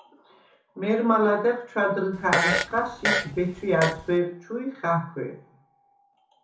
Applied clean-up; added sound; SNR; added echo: none; Fart; 1 dB; reverberation time 0.7 s.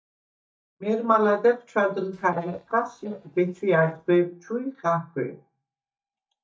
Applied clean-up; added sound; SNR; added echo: neural mask model DeepFilterNet 3.